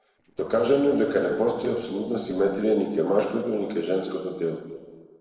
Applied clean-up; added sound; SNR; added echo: neural separator model SepFormer DNS4.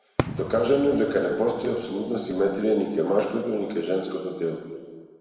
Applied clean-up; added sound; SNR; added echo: none; Fireworks; 11 dB; reverberation time 1.6 s.